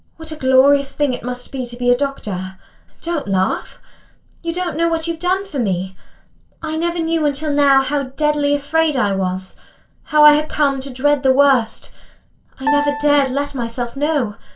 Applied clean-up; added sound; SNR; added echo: neural separator model SepFormer DNS4.